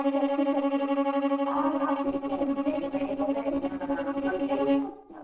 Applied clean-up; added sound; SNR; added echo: neural separator model SepFormer DNS4.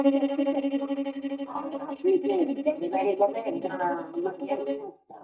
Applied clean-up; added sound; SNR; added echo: neural mask model DeepFilterNet 3.